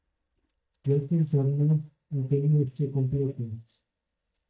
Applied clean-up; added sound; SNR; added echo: neural mask model DeepFilterNet 3.